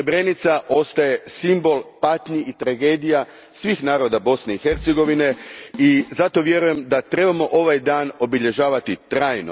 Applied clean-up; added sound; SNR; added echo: none; Drum kit; 18 dB; none.